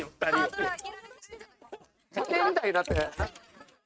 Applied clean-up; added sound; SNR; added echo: neural mask model RNNoise.